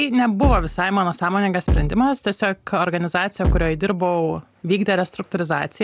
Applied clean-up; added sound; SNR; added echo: none; Bass drum; 2 dB; none.